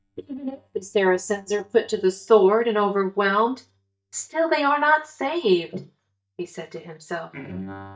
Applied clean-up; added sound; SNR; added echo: neural mask model DeepFilterNet 3.